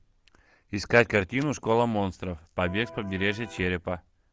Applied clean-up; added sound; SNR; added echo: none; Electric guitar; 16 dB; none.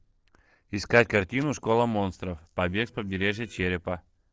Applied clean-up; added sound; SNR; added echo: neural separator model SepFormer DNS4.